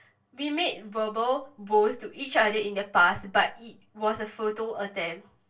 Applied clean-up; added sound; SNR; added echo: none; none; none; reverberation time 0.2 s.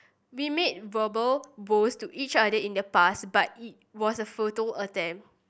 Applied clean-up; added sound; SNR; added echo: none; none; none; none.